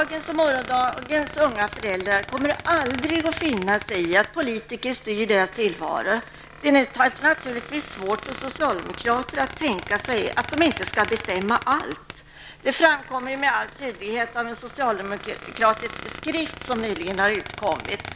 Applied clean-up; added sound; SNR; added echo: none; Squeak; 13 dB; none.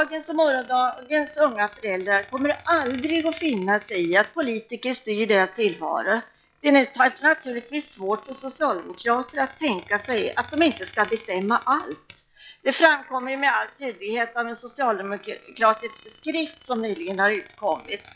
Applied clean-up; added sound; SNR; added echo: classical method log-MMSE.